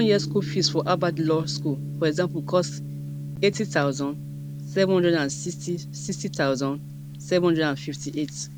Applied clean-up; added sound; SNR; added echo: none; Gong; 8 dB; none.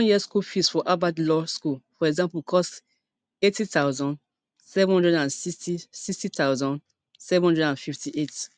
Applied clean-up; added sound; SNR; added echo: none; none; none; none.